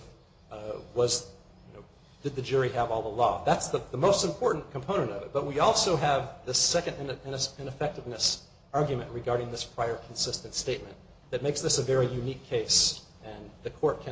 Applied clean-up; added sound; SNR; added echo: none; none; none; none.